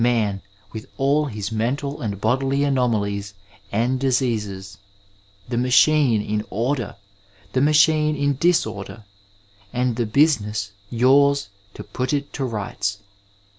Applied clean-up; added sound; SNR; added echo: none; none; none; none.